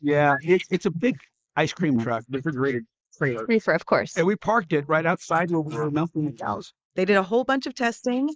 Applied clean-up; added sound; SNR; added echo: neural mask model Resemble Enhance denoiser.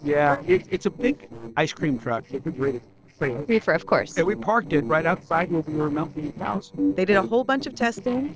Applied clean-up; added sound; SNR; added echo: neural separator model SepFormer DNS4.